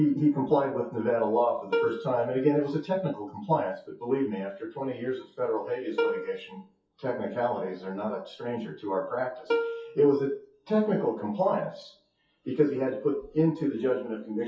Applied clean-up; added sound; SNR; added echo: classical method WPE with log-MMSE.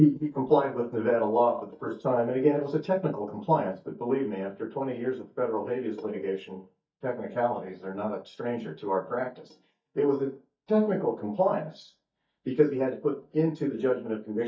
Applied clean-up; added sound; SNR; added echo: neural mask model DeepFilterNet 3.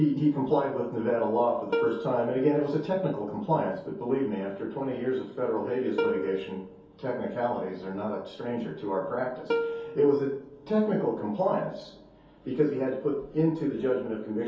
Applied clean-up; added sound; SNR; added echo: none; Plucked string instrument; 7 dB; reverberation time 0.6 s.